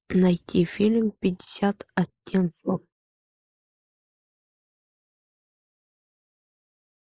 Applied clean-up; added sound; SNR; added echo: neural mask model Resemble Enhance denoiser.